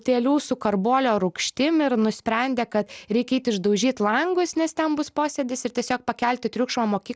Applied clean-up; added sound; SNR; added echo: none; none; none; none.